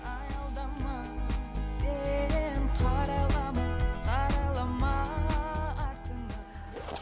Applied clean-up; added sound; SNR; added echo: none; Zipper (clothing) + Wind instrument, woodwind instrument; 17 dB; none.